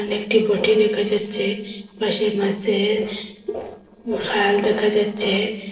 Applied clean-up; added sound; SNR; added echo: neural separator model SepFormer DNS4.